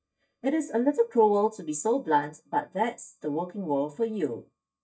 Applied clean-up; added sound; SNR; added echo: neural mask model DeepFilterNet 3.